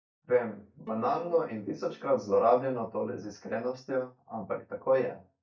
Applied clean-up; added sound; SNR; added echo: neural mask model DeepFilterNet 3.